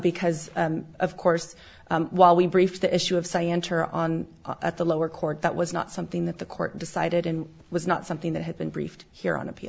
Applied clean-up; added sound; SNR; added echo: none; none; none; none.